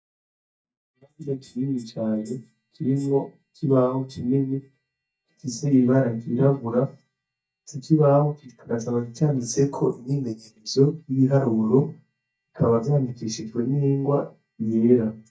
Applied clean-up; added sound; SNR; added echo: neural mask model DeepFilterNet 3.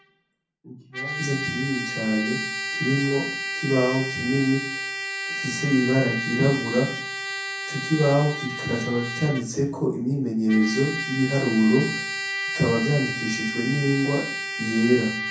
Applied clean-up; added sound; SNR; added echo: none; Trumpet; 6 dB; reverberation time 0.6 s.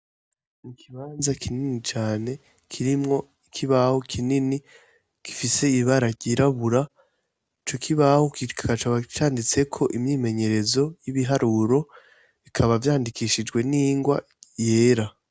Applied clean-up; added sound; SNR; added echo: none; none; none; none.